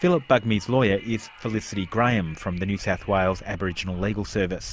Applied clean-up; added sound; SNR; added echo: none; Wind; 18 dB; none.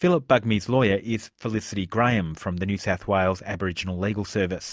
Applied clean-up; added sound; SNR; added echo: none; none; none; none.